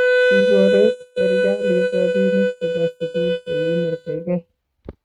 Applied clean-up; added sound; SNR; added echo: neural mask model RNNoise.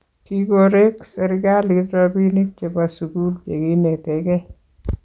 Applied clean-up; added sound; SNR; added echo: none; none; none; none.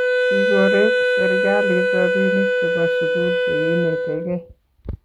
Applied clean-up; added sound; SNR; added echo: none; Wind instrument, woodwind instrument; -5 dB; none.